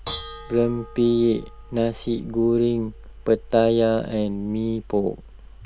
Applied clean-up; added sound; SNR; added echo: none; Dishes, pots, and pans / Bell; 17 dB; none.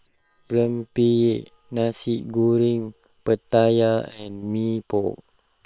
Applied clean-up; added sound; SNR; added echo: neural separator model SepFormer WHAM!.